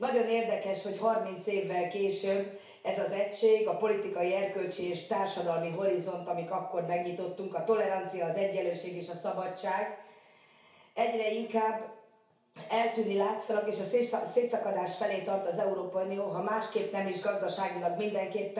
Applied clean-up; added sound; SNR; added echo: none; none; none; reverberation time 0.6 s.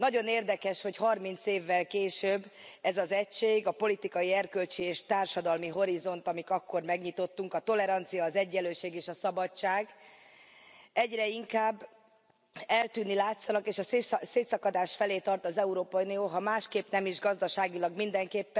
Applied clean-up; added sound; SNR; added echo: none; none; none; none.